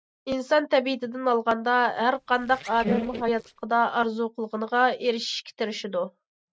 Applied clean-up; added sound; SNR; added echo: neural mask model RNNoise.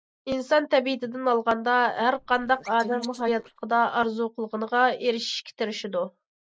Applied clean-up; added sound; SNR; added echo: neural mask model Resemble Enhance denoiser.